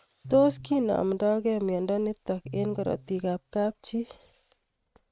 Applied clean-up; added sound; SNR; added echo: neural mask model RNNoise.